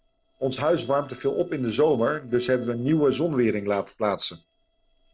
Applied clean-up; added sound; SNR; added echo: neural separator model SepFormer DNS4.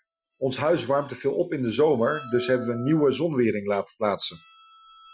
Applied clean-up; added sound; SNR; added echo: classical method Wiener filter.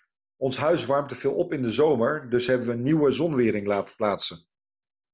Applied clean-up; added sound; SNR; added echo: none; none; none; none.